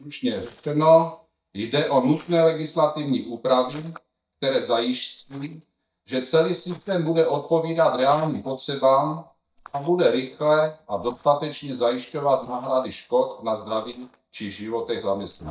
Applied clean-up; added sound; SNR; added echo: neural mask model DeepFilterNet 3.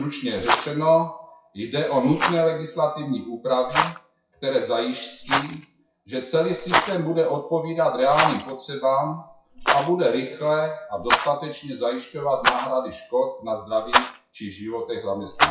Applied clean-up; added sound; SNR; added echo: classical method WPE with log-MMSE.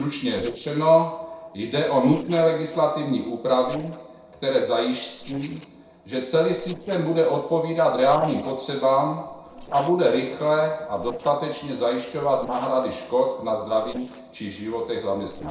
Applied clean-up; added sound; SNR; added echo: neural separator model SepFormer DNS4.